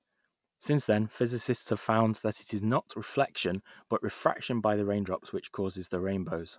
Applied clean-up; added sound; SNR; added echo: none; none; none; none.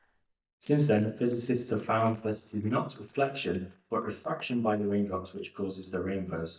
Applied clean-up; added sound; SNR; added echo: neural mask model DeepFilterNet 3.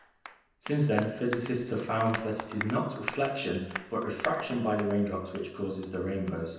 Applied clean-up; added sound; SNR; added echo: none; Applause; 12 dB; reverberation time 0.9 s.